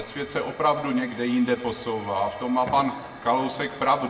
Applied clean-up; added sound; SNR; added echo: none; Hiss / Fire; 16 dB; reverberation time 0.7 s.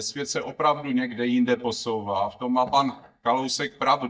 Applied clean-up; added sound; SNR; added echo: neural mask model DeepFilterNet 3.